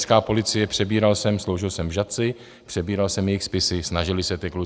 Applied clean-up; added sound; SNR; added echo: none; none; none; none.